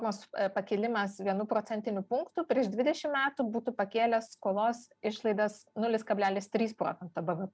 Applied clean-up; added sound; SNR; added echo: none; none; none; none.